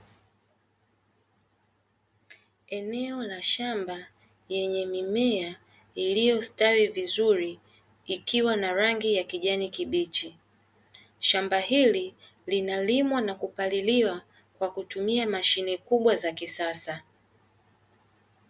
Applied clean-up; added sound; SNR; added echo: none; none; none; none.